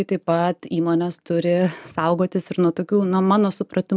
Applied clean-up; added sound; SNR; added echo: none; none; none; none.